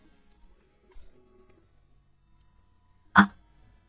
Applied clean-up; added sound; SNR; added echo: neural mask model DeepFilterNet 3.